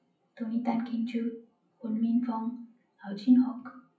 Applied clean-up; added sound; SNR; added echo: classical method WPE with log-MMSE.